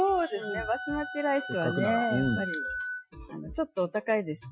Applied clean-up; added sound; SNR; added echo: classical method Wiener filter.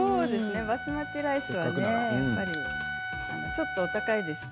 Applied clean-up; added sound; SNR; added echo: none; Wind instrument, woodwind instrument; 6 dB; none.